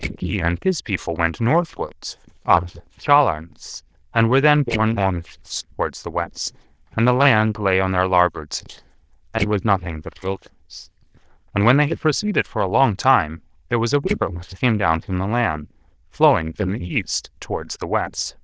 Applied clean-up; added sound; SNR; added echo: neural diffusion model UNIVERSE++.